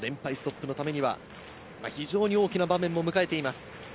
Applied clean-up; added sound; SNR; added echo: none; none; none; none.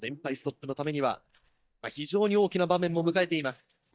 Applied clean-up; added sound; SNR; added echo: neural mask model DeepFilterNet 3.